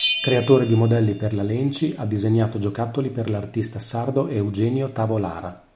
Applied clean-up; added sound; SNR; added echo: none; Bell; 12 dB; none.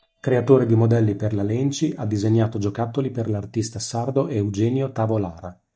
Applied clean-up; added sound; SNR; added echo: neural mask model DeepFilterNet 3.